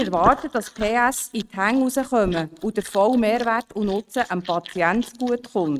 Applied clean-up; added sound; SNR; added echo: neural mask model RNNoise.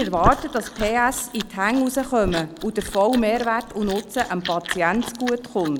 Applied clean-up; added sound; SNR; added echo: none; Chewing, mastication; 10 dB; none.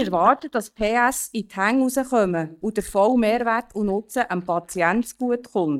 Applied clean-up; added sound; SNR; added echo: neural mask model DeepFilterNet 3.